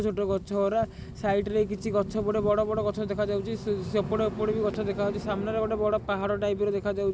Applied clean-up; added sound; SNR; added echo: none; none; none; none.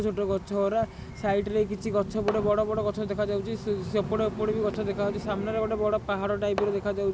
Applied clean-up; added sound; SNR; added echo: none; Fireworks; 17 dB; none.